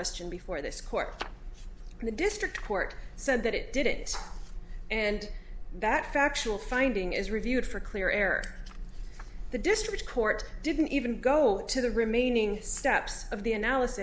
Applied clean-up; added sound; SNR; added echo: none; none; none; none.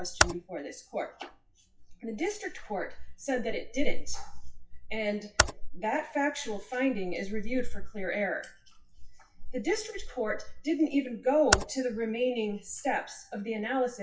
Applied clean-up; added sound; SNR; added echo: classical method WPE with log-MMSE.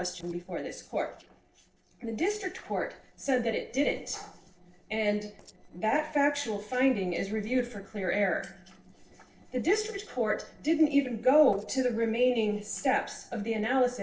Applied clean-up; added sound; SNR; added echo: neural separator model SepFormer DNS4.